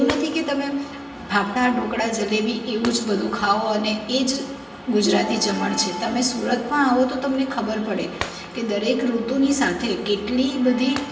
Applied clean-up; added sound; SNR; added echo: none; Shatter; 19 dB; reverberation time 0.8 s.